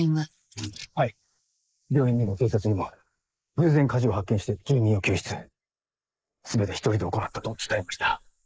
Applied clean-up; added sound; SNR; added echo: neural mask model Resemble Enhance denoiser.